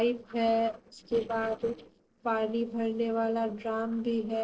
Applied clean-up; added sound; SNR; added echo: neural separator model SepFormer DNS4.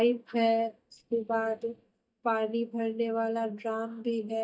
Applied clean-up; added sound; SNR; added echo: neural mask model DeepFilterNet 3.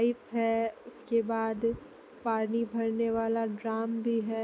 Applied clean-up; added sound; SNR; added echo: none; none; none; none.